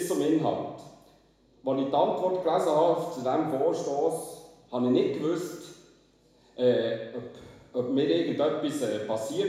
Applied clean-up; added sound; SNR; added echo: none; none; none; reverberation time 1.0 s.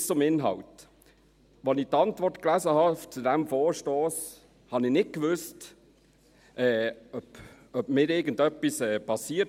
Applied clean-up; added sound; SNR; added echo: none; none; none; none.